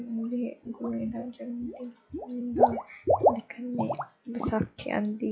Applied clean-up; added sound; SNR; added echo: classical method log-MMSE.